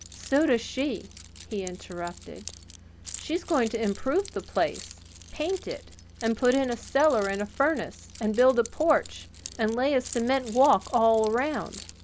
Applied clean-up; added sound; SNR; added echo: none; Keys jangling; 19 dB; none.